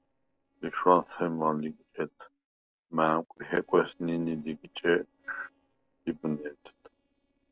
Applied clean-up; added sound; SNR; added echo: neural separator model SepFormer DNS4.